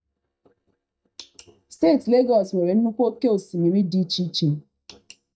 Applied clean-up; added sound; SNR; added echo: neural mask model DeepFilterNet 3.